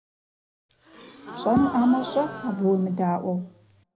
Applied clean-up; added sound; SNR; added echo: none; Gasp; 12 dB; reverberation time 0.5 s.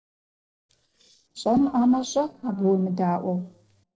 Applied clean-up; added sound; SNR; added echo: neural separator model SepFormer DNS4.